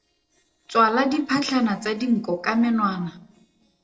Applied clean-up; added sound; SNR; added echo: neural separator model SepFormer DNS4.